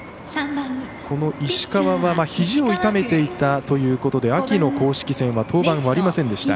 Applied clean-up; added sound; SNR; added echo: none; none; none; none.